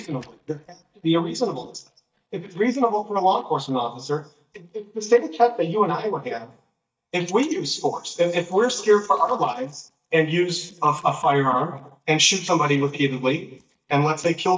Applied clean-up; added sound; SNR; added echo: neural mask model DeepFilterNet 3.